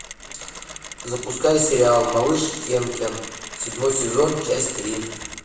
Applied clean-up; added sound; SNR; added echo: none; Mechanisms; 13 dB; reverberation time 0.9 s.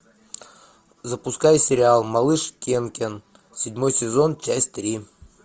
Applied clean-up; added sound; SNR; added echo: none; none; none; none.